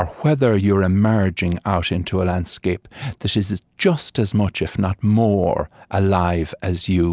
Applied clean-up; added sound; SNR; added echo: none; none; none; none.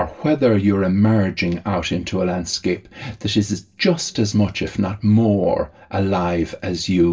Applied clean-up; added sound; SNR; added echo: none; none; none; reverberation time 0.2 s.